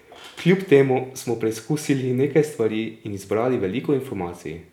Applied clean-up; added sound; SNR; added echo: none; none; none; none.